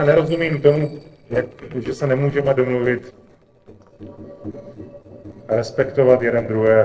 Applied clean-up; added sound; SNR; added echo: neural separator model SepFormer DNS4.